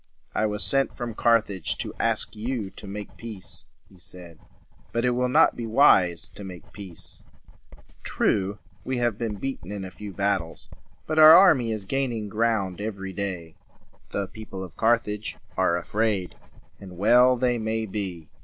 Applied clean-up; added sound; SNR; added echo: none; Writing; 15 dB; none.